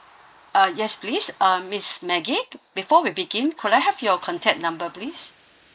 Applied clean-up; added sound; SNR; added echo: neural mask model Resemble Enhance denoiser.